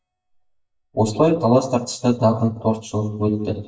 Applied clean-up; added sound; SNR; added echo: neural mask model DeepFilterNet 3.